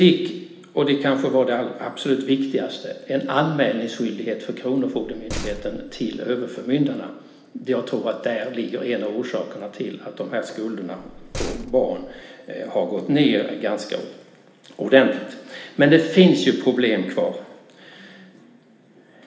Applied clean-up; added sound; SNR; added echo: none; Slam; 11 dB; reverberation time 1.1 s.